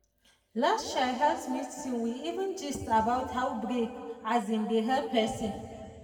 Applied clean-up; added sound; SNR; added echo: none; none; none; reverberation time 2.1 s.